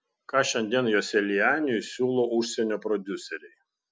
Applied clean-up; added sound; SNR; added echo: none; none; none; none.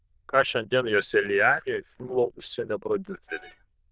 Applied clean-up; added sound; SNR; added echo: neural diffusion model UNIVERSE++.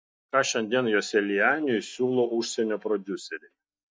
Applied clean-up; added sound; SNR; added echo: neural mask model DeepFilterNet 3.